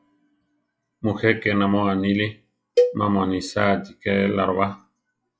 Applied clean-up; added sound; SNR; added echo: classical method log-MMSE.